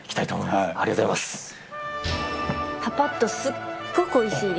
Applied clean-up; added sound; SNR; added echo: none; none; none; none.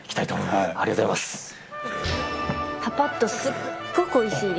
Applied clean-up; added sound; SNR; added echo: none; Cough; 13 dB; none.